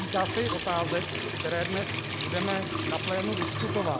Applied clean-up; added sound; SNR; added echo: none; Trickle, dribble / Sink (filling or washing) / Water tap, faucet; -1 dB; none.